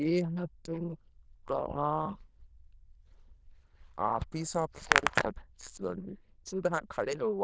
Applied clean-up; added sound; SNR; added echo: neural diffusion model UNIVERSE++.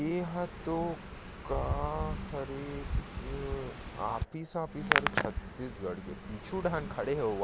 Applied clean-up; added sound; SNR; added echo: none; Hands; 1 dB; none.